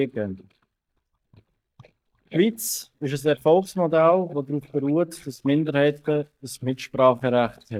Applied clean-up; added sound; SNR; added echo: neural mask model DeepFilterNet 3.